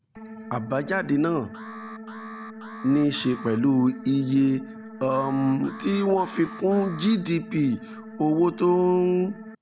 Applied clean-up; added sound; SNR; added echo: none; Alarm + Organ; 15 dB; none.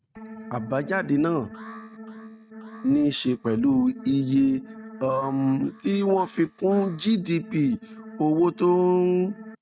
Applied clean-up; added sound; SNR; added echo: neural mask model RNNoise.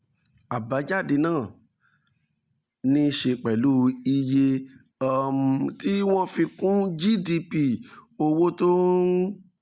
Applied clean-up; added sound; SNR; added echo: none; none; none; none.